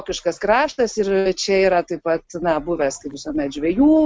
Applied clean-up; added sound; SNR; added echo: none; none; none; none.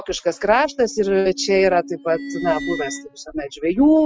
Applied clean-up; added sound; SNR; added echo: classical method spectral subtraction.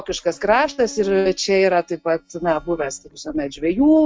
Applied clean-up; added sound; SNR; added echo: neural mask model DeepFilterNet 3.